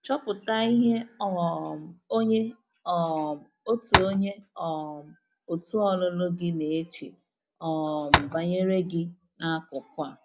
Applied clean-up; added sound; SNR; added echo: none; Tap; -4 dB; none.